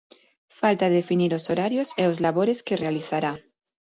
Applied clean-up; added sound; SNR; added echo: none; none; none; none.